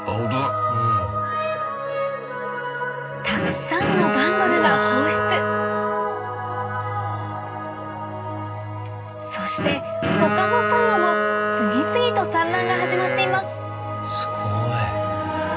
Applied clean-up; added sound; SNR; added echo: none; Bowed string instrument; 0 dB; reverberation time 0.4 s.